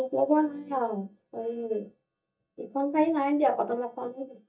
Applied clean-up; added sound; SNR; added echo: neural mask model DeepFilterNet 3.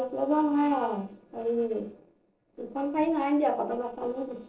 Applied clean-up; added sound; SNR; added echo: neural separator model SepFormer DNS4.